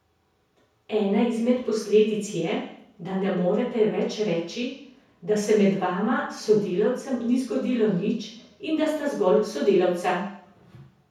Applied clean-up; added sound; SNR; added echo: none; none; none; reverberation time 0.6 s.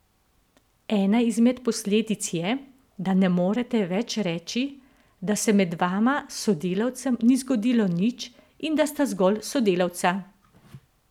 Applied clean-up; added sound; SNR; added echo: none; none; none; none.